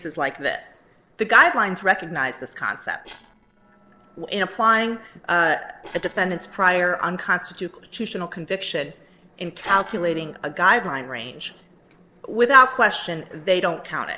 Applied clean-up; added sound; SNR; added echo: neural separator model SepFormer DNS4.